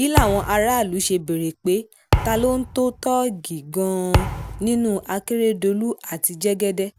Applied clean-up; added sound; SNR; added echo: none; Thump, thud; 5 dB; none.